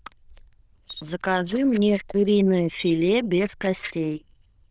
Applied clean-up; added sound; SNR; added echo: neural diffusion model UNIVERSE++.